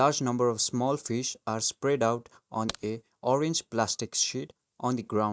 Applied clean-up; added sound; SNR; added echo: neural mask model RNNoise.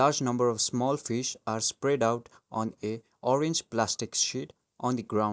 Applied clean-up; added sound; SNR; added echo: none; none; none; none.